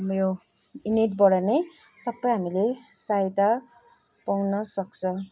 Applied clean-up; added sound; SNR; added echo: none; none; none; none.